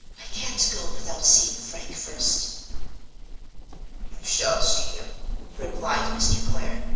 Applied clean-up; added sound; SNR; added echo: neural separator model SepFormer DNS4.